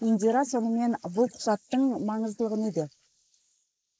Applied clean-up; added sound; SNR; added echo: neural mask model Resemble Enhance denoiser.